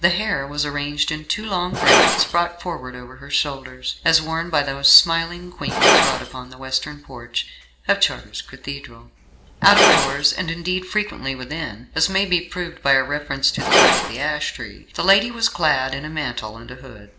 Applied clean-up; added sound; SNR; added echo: none; Glass; 2 dB; reverberation time 0.5 s.